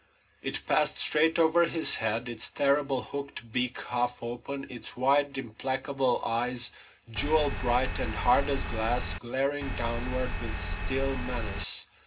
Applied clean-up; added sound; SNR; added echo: none; Engine; 2 dB; reverberation time 0.2 s.